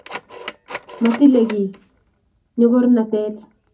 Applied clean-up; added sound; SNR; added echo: none; Telephone; 16 dB; reverberation time 0.4 s.